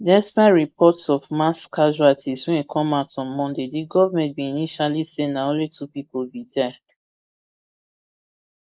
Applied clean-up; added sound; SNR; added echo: neural mask model Resemble Enhance denoiser.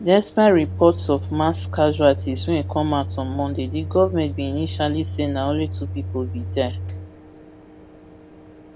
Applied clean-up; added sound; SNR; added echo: none; Microwave oven; 8 dB; none.